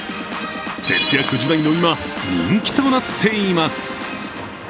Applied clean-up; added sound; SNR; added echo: none; none; none; none.